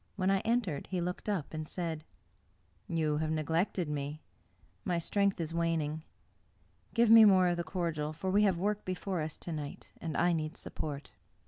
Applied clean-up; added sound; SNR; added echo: none; none; none; none.